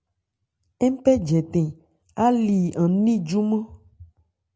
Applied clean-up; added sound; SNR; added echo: none; none; none; none.